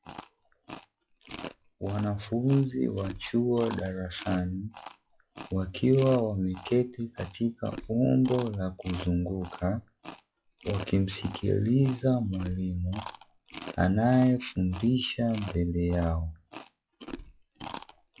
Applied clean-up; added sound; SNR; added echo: classical method log-MMSE.